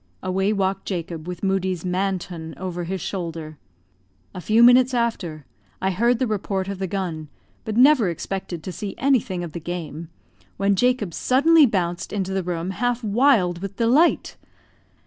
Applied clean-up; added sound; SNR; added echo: none; none; none; none.